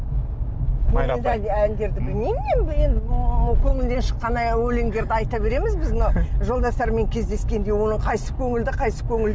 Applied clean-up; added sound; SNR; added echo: none; none; none; none.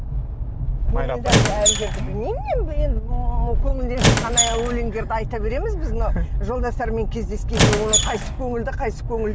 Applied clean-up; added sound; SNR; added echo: none; Squeak; -2 dB; none.